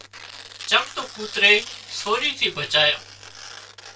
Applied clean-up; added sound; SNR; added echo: none; Tearing; 16 dB; reverberation time 0.2 s.